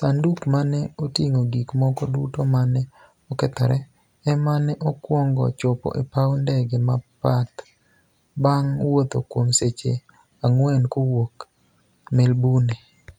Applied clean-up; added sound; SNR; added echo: none; none; none; none.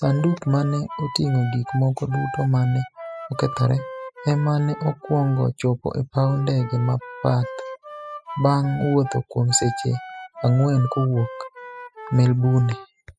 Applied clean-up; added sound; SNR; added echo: classical method spectral subtraction.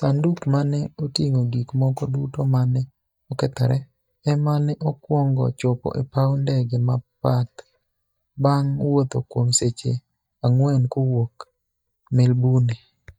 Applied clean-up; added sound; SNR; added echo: neural mask model DeepFilterNet 3.